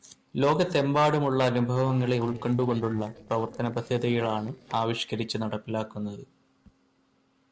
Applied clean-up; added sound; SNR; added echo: neural separator model SepFormer DNS4.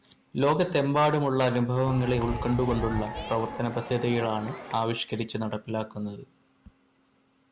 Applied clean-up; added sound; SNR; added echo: none; Crowd; 8 dB; none.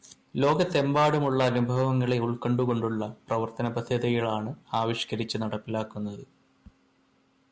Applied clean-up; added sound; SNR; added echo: none; none; none; none.